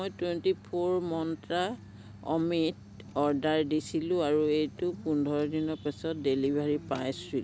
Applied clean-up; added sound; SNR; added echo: none; none; none; none.